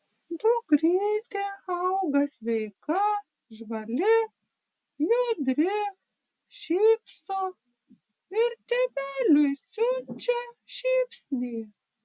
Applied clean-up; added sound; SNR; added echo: none; none; none; none.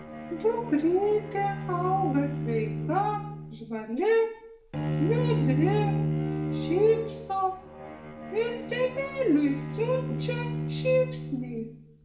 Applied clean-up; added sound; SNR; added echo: none; Bowed string instrument; 4 dB; reverberation time 0.6 s.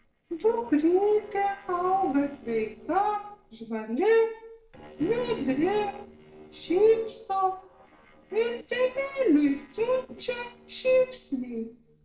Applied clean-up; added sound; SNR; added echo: neural separator model SepFormer DNS4.